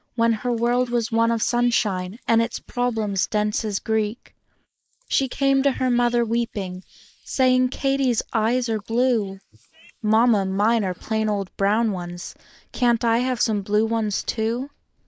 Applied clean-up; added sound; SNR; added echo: neural mask model Resemble Enhance denoiser.